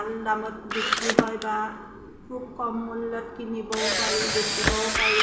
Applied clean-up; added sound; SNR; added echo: none; Camera; -2 dB; reverberation time 0.8 s.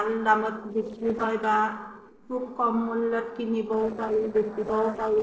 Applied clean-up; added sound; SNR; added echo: neural separator model SepFormer DNS4.